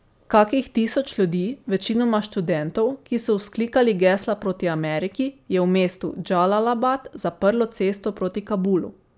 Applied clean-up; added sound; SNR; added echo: none; none; none; none.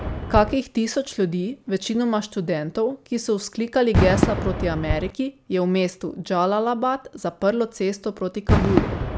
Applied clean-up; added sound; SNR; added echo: none; Fireworks; 4 dB; none.